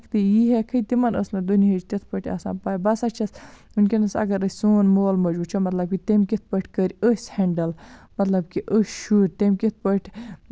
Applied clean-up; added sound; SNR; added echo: none; none; none; none.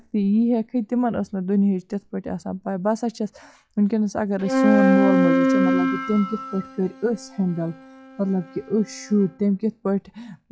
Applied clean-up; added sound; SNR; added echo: classical method log-MMSE.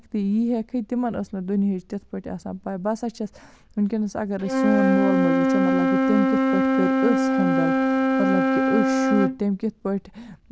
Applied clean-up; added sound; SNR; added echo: none; Wind instrument, woodwind instrument; -2 dB; none.